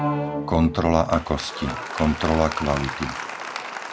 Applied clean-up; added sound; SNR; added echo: none; Applause; 6 dB; none.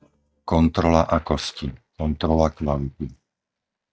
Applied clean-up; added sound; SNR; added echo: neural mask model DeepFilterNet 3.